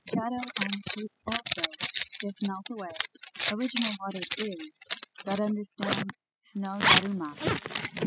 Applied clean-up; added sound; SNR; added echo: classical method spectral subtraction.